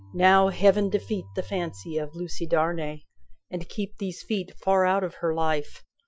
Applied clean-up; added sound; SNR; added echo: classical method Wiener filter.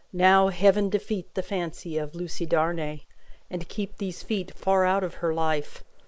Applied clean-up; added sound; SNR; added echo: neural mask model Resemble Enhance denoiser.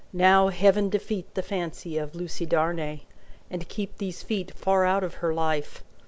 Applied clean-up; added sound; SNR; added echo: none; none; none; none.